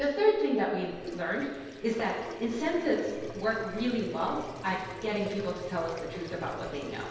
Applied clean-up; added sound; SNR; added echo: none; Sink (filling or washing) / Water tap, faucet; 12 dB; reverberation time 1.2 s.